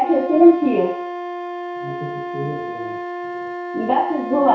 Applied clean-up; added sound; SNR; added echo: none; Wind instrument, woodwind instrument; 8 dB; reverberation time 0.6 s.